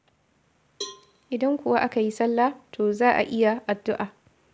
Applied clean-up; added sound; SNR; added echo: none; Cowbell; 19 dB; none.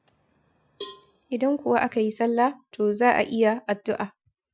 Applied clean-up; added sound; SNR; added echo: classical method Wiener filter.